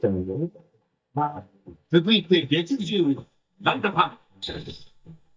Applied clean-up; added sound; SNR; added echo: neural mask model DeepFilterNet 3.